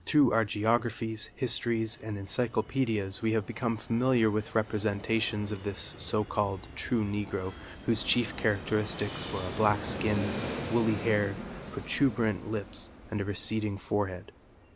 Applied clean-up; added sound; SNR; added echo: none; Fixed-wing aircraft, airplane; 11 dB; none.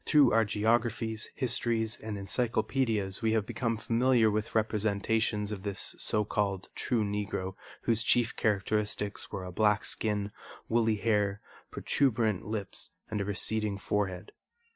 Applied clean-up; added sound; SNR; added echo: none; none; none; none.